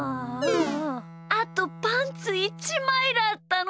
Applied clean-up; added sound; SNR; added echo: none; Bowed string instrument; 17 dB; none.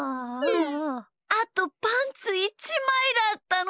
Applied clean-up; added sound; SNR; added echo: neural mask model Resemble Enhance denoiser.